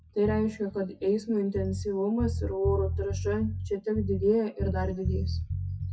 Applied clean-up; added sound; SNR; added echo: classical method WPE with log-MMSE.